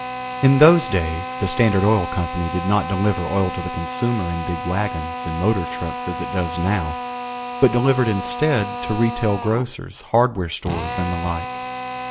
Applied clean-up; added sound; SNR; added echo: none; Drill; 8 dB; none.